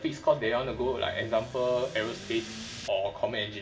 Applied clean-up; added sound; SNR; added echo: none; Accelerating, revving, vroom / Car; 13 dB; reverberation time 0.6 s.